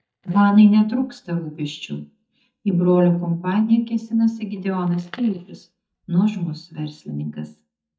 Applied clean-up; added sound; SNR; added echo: neural mask model DeepFilterNet 3.